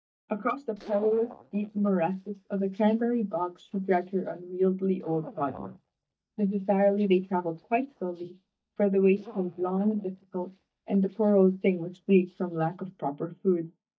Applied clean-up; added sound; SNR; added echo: neural mask model DeepFilterNet 3.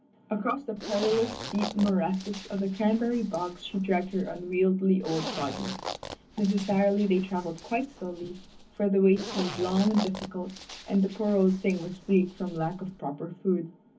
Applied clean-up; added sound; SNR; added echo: none; Zipper (clothing); 13 dB; reverberation time 0.3 s.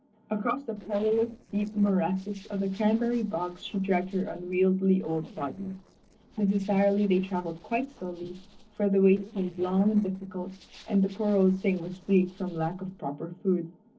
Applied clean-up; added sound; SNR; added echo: neural separator model SepFormer DNS4.